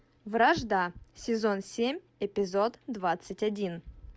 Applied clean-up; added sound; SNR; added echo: none; none; none; none.